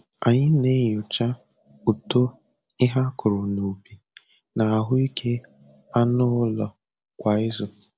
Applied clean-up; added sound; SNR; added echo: none; none; none; none.